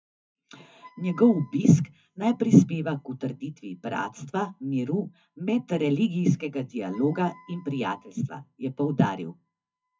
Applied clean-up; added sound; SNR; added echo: classical method WPE with log-MMSE.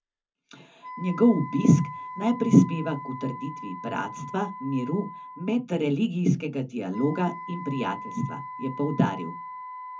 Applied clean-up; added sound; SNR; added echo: none; Wind instrument, woodwind instrument; 13 dB; reverberation time 0.3 s.